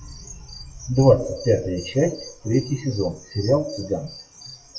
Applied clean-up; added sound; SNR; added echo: classical method WPE with log-MMSE.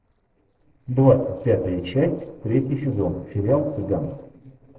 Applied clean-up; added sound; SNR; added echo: neural separator model SepFormer DNS4.